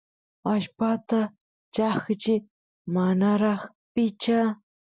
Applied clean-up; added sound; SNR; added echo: none; none; none; none.